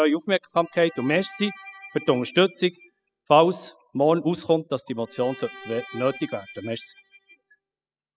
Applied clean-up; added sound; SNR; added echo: classical method spectral subtraction.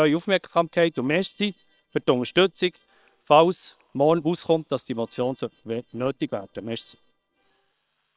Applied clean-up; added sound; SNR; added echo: neural separator model SepFormer WHAM!.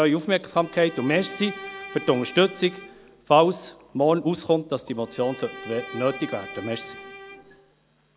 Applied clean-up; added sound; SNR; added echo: none; Bowed string instrument; 15 dB; none.